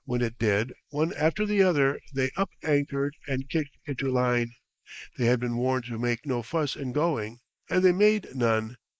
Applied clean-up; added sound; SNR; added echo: neural mask model Resemble Enhance denoiser.